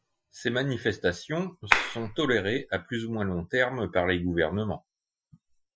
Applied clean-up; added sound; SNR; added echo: classical method Wiener filter.